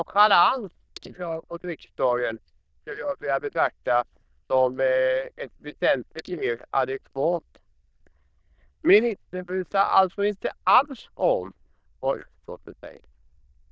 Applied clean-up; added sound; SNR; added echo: neural diffusion model UNIVERSE++.